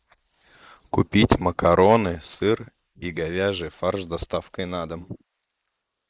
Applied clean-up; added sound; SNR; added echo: neural mask model Resemble Enhance denoiser.